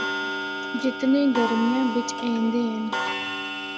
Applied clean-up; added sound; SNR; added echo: none; Clock; 4 dB; none.